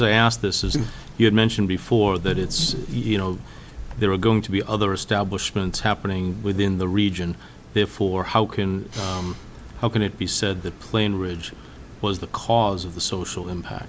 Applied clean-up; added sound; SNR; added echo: none; none; none; none.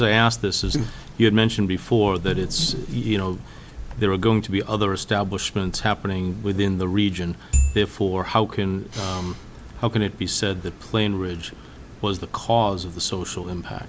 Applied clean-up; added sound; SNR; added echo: none; Marimba, xylophone / Wood; -3 dB; none.